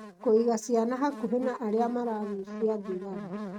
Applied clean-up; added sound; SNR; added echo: neural mask model RNNoise.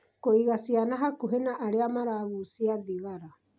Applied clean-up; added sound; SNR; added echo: none; none; none; none.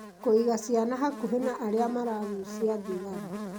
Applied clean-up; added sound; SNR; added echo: none; Buzz; 12 dB; none.